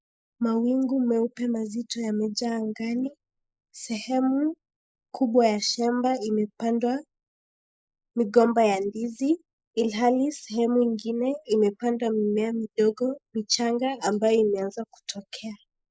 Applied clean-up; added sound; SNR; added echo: neural mask model Resemble Enhance denoiser.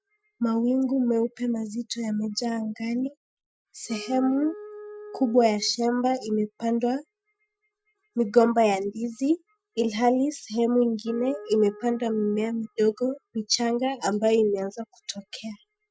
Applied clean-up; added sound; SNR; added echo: classical method Wiener filter.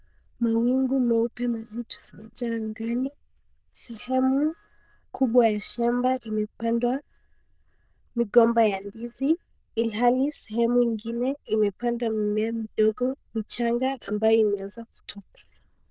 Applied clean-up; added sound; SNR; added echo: neural diffusion model UNIVERSE++.